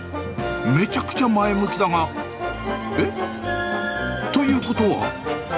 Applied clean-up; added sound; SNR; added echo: none; Hi-hat; 17 dB; none.